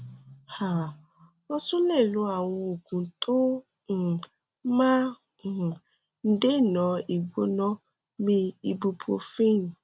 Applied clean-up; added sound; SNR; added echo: none; none; none; none.